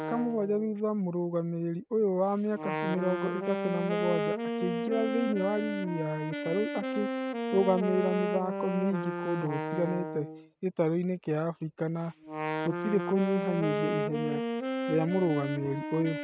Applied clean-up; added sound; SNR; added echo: neural mask model RNNoise.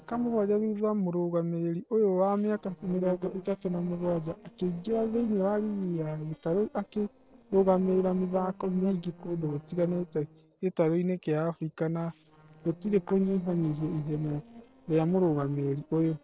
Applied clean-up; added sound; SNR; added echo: neural separator model SepFormer DNS4.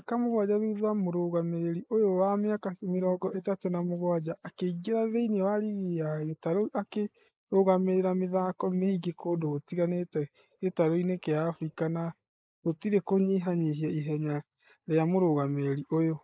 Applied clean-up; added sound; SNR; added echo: neural mask model Resemble Enhance denoiser.